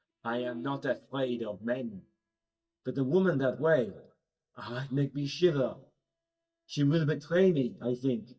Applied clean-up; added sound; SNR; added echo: neural mask model DeepFilterNet 3.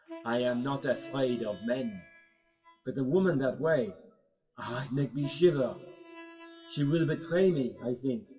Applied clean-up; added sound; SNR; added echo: classical method WPE with log-MMSE.